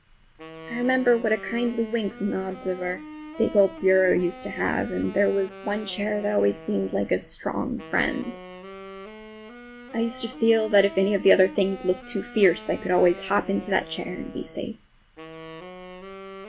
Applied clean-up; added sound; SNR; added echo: none; Wind instrument, woodwind instrument; 16 dB; none.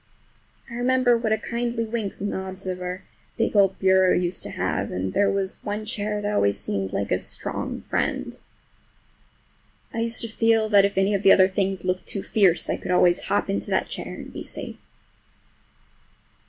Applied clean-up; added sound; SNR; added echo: none; none; none; none.